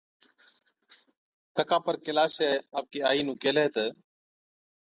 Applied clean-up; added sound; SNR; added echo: none; none; none; none.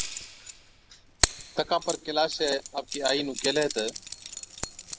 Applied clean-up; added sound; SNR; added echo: none; Keys jangling; 4 dB; none.